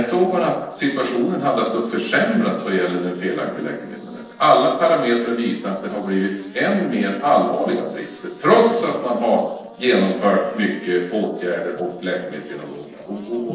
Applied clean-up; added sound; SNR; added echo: neural separator model SepFormer DNS4.